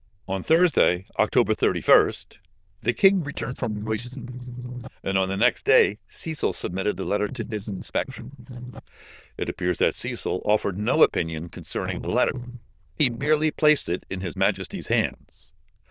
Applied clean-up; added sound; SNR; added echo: neural diffusion model UNIVERSE++.